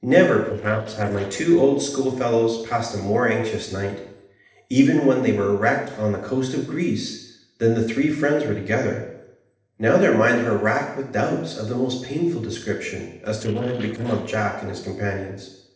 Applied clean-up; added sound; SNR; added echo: neural separator model SepFormer DNS4.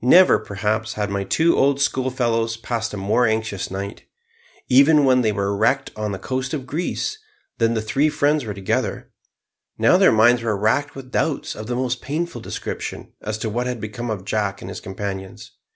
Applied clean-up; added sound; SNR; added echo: none; none; none; none.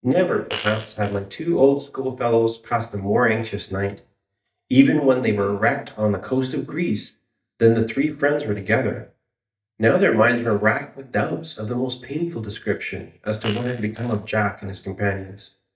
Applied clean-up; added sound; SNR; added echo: neural mask model DeepFilterNet 3.